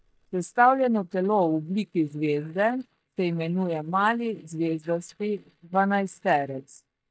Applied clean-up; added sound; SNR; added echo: neural mask model DeepFilterNet 3.